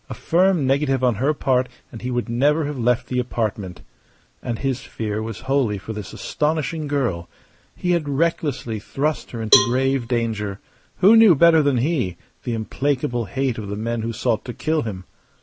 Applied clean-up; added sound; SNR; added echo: none; Cowbell; 5 dB; none.